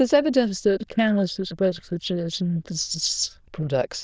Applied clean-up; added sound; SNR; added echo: neural diffusion model UNIVERSE++.